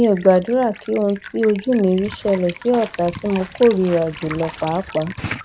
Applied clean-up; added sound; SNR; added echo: none; Walk, footsteps / Bird vocalization, bird call, bird song + Liquid; 17 dB; none.